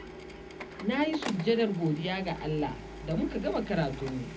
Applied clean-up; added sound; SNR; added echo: none; Printer; 11 dB; reverberation time 0.4 s.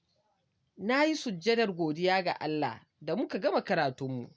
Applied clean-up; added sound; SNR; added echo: none; none; none; none.